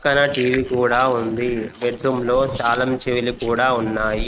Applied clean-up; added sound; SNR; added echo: neural mask model RNNoise.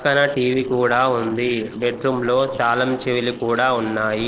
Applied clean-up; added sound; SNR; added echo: neural separator model SepFormer DNS4.